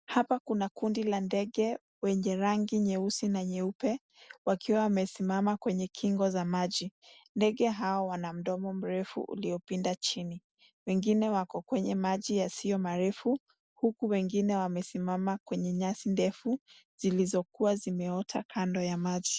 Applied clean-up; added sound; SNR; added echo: none; none; none; none.